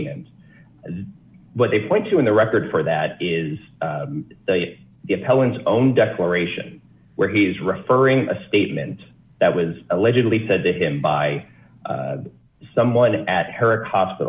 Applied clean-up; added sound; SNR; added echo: none; none; none; none.